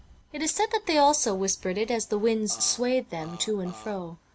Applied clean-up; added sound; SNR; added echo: none; Burping, eructation; 18 dB; none.